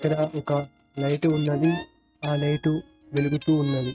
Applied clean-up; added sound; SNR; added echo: neural mask model RNNoise.